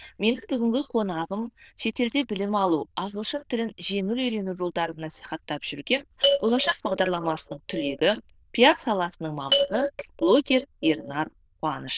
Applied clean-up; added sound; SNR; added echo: neural diffusion model UNIVERSE++.